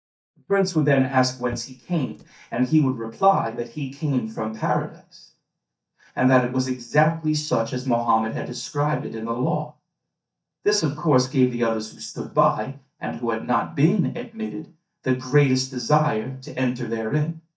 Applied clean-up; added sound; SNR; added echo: neural mask model DeepFilterNet 3.